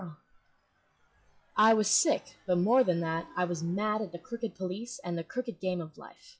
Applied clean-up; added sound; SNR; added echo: classical method log-MMSE.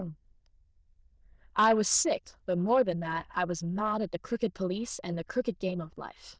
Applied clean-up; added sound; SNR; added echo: neural diffusion model UNIVERSE++.